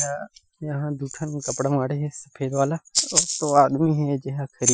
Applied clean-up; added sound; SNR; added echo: classical method Wiener filter.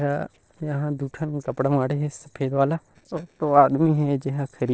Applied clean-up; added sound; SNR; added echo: neural separator model SepFormer DNS4.